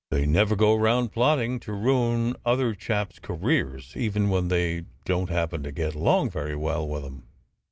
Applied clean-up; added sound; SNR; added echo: none; none; none; none.